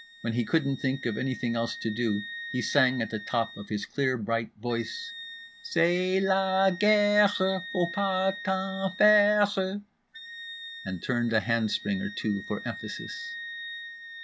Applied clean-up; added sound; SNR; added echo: none; Wind instrument, woodwind instrument; 14 dB; none.